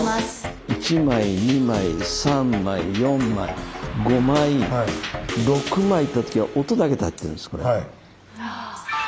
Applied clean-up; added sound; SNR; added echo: none; Car passing by + Wind instrument, woodwind instrument; 18 dB; none.